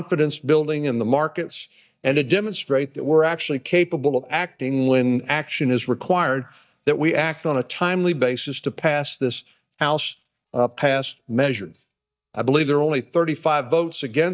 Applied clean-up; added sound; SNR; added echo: neural mask model DeepFilterNet 3.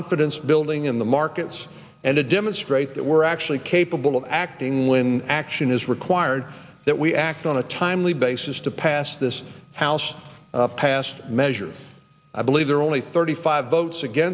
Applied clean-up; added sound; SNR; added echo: none; none; none; none.